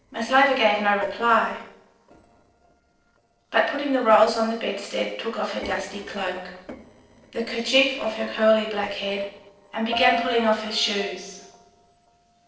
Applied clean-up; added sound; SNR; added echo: neural separator model SepFormer DNS4.